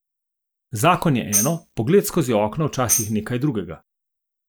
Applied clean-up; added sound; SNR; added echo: none; Tambourine; 6 dB; none.